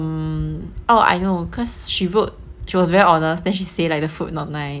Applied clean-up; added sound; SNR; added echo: none; none; none; none.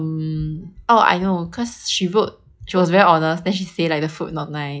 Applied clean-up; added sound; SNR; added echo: classical method log-MMSE.